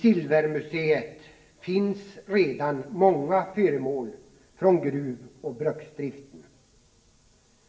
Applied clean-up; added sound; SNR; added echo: none; none; none; reverberation time 0.7 s.